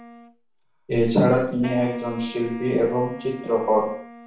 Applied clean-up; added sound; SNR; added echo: none; Wind instrument, woodwind instrument; 17 dB; reverberation time 0.5 s.